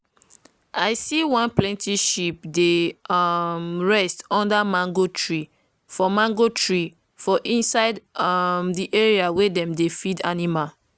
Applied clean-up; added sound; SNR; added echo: none; none; none; none.